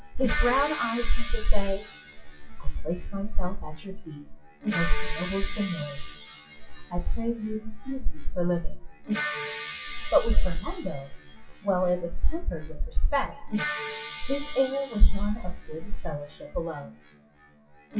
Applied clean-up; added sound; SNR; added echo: classical method WPE with log-MMSE.